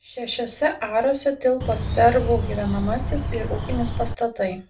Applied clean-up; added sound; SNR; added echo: none; Bird; 3 dB; reverberation time 0.2 s.